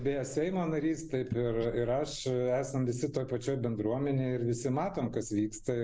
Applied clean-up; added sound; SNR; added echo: none; Alarm; 19 dB; none.